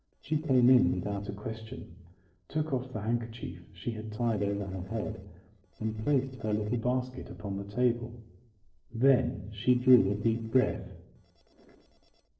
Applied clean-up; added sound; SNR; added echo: neural separator model SepFormer DNS4.